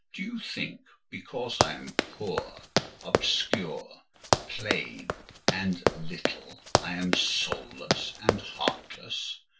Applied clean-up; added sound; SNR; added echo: none; Run; -4 dB; reverberation time 0.2 s.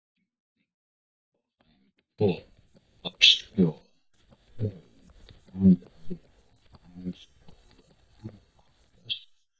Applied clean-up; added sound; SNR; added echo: neural mask model DeepFilterNet 3.